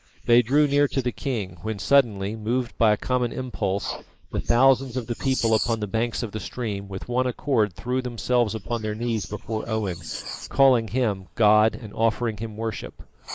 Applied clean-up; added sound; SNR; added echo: neural mask model Resemble Enhance denoiser.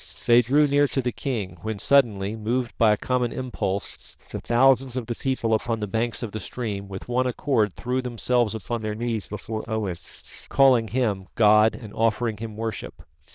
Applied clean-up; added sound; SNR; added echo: neural diffusion model UNIVERSE++.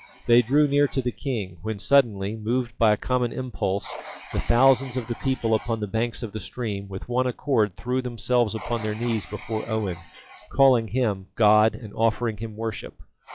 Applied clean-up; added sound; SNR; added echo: classical method log-MMSE.